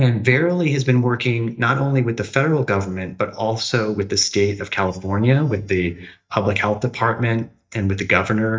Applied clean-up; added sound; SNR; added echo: neural mask model DeepFilterNet 3.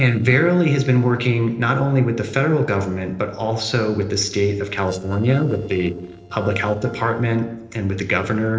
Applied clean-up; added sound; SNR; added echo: neural separator model SepFormer DNS4.